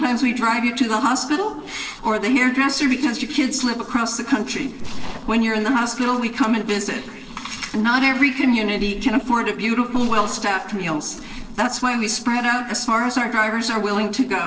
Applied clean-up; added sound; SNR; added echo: neural separator model SepFormer DNS4.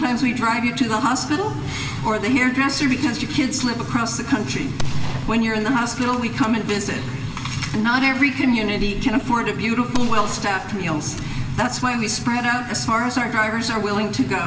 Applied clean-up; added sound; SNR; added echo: none; Gunshot, gunfire; 7 dB; reverberation time 2.3 s.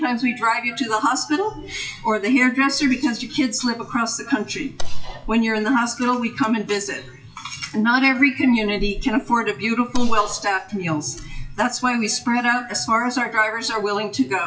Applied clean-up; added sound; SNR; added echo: classical method WPE with log-MMSE.